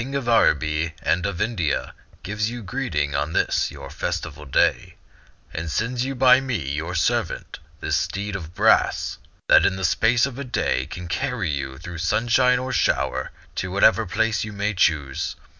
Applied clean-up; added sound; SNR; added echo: none; none; none; none.